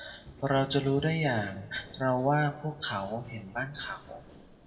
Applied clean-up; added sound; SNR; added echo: none; Run; 20 dB; reverberation time 0.9 s.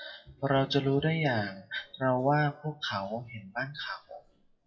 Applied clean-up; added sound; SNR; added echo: classical method WPE with log-MMSE.